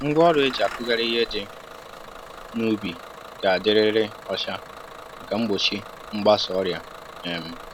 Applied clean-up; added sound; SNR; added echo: none; Engine starting / Bus; 14 dB; none.